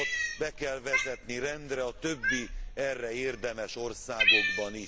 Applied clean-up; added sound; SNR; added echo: none; Cat; -2 dB; none.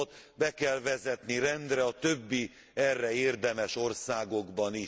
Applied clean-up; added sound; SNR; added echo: none; none; none; none.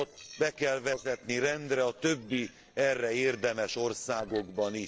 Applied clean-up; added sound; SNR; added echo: neural separator model SepFormer DNS4.